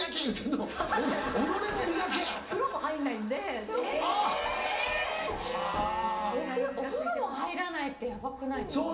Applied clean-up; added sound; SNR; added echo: none; Hammer; 18 dB; reverberation time 0.4 s.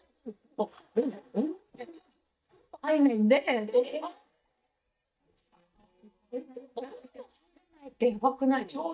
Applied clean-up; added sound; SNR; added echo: neural mask model DeepFilterNet 3.